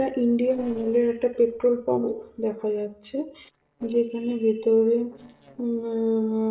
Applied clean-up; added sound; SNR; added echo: neural separator model SepFormer DNS4.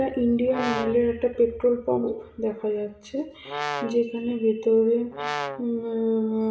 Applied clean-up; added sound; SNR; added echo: none; Brass instrument; 7 dB; reverberation time 0.6 s.